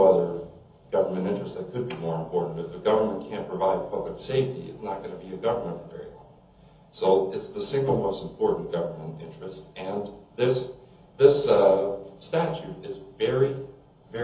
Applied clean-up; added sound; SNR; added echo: none; none; none; reverberation time 0.7 s.